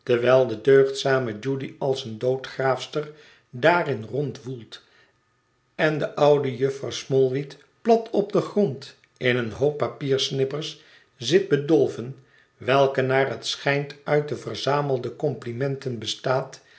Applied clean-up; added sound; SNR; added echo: none; none; none; none.